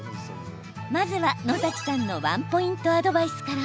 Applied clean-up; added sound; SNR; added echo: none; none; none; none.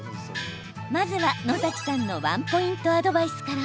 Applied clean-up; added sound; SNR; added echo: none; Gong; 10 dB; none.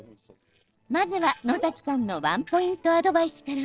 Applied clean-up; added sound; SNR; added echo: neural separator model SepFormer DNS4.